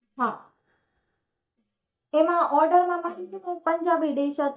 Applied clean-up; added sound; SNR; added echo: neural mask model DeepFilterNet 3.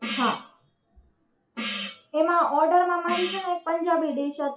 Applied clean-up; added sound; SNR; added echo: classical method WPE with log-MMSE.